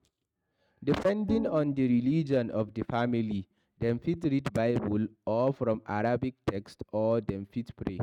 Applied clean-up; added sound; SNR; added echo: neural mask model RNNoise.